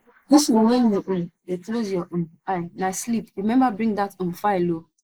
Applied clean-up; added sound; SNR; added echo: neural mask model Resemble Enhance denoiser.